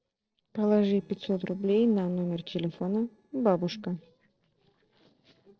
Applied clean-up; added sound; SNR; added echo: neural separator model SepFormer DNS4.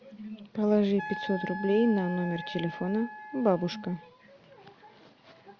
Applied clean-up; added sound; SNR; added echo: none; Wind instrument, woodwind instrument; 11 dB; none.